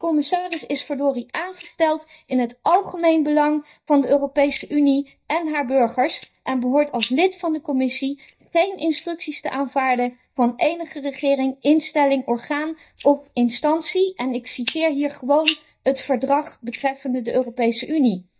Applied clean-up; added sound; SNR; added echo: neural mask model DeepFilterNet 3.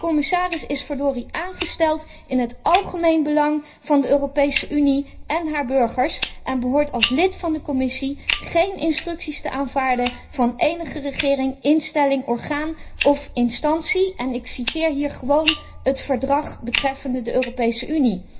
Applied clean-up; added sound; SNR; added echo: none; Fire; 11 dB; reverberation time 0.4 s.